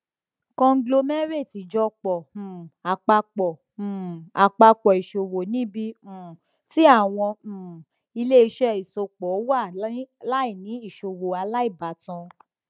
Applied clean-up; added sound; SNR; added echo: none; none; none; none.